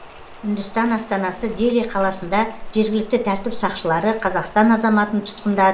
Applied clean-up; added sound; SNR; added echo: none; Rain; 14 dB; reverberation time 1.2 s.